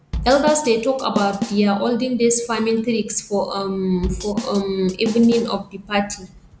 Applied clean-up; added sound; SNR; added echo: none; Drum / Drum kit; 10 dB; none.